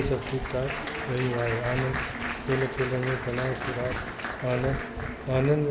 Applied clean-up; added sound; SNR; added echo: none; Applause; 7 dB; none.